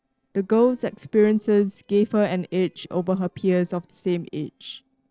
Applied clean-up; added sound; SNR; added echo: neural separator model SepFormer DNS4.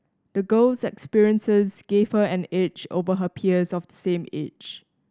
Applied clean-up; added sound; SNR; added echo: none; none; none; none.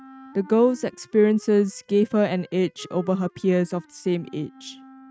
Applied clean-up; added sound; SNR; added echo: neural mask model RNNoise.